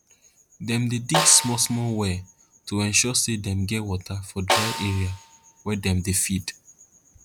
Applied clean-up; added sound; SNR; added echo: none; Snare drum; 6 dB; none.